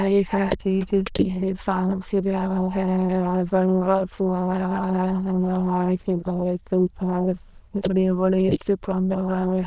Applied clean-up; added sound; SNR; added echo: neural diffusion model UNIVERSE++.